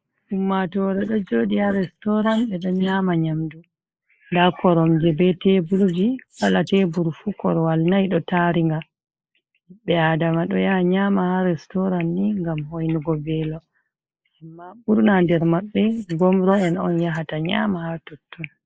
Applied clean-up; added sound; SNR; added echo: neural mask model Resemble Enhance denoiser.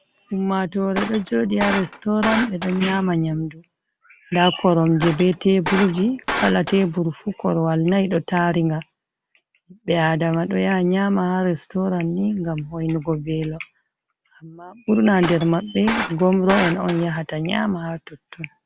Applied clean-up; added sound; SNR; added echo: none; Shatter; 7 dB; none.